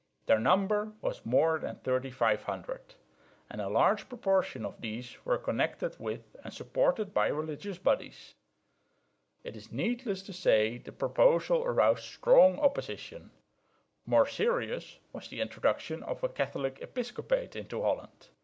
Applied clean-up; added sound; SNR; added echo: none; none; none; none.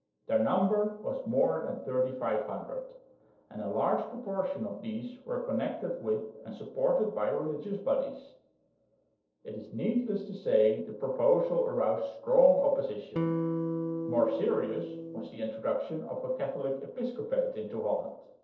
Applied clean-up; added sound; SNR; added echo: neural separator model SepFormer DNS4.